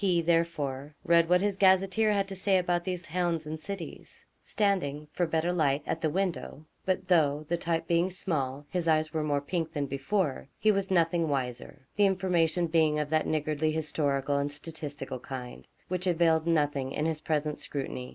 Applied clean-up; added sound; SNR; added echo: none; none; none; none.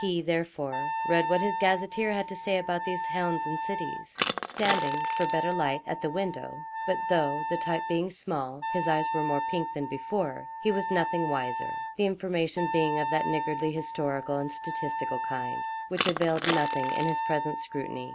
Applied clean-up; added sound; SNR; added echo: none; Wind instrument, woodwind instrument + Crushing; 2 dB; none.